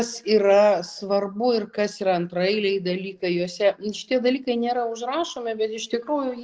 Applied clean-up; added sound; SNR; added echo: none; none; none; none.